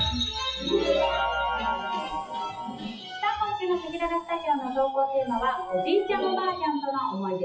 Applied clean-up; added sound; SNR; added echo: classical method WPE with log-MMSE.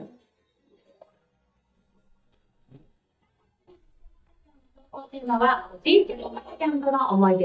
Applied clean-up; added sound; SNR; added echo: neural mask model DeepFilterNet 3.